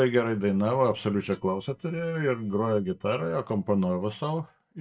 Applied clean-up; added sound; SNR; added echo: neural mask model DeepFilterNet 3.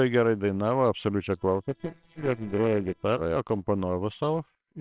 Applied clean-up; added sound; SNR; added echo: neural separator model SepFormer WHAMR!.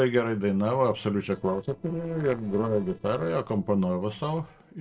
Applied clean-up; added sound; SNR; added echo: neural separator model SepFormer DNS4.